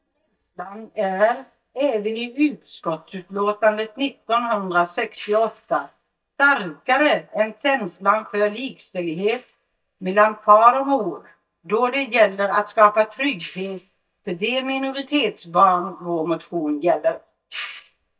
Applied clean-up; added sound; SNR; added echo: neural mask model DeepFilterNet 3.